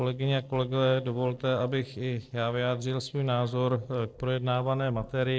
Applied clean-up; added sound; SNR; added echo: neural separator model SepFormer DNS4.